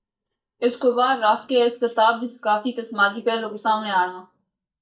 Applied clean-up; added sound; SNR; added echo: neural mask model DeepFilterNet 3.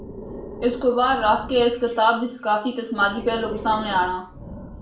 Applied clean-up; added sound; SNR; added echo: none; Breathing; 15 dB; reverberation time 0.4 s.